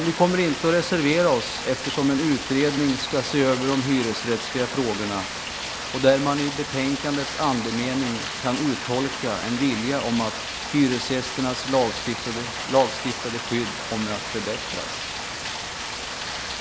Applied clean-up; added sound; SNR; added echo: none; Rain; 7 dB; none.